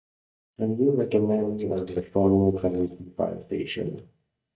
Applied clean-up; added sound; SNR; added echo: neural mask model DeepFilterNet 3.